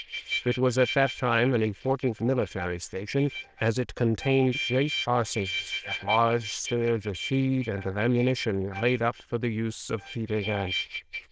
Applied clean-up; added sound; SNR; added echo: neural diffusion model UNIVERSE++.